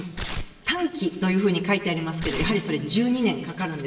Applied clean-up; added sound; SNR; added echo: none; Tearing; 6 dB; reverberation time 1.1 s.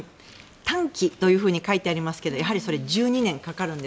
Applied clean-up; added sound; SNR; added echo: none; none; none; none.